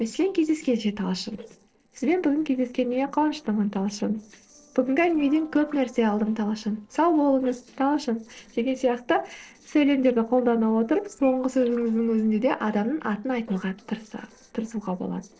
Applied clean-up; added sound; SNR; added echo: neural separator model SepFormer DNS4.